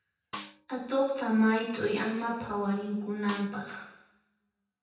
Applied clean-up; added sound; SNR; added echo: none; Snare drum; 13 dB; reverberation time 0.8 s.